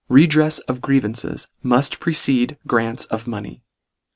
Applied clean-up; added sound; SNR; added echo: none; none; none; none.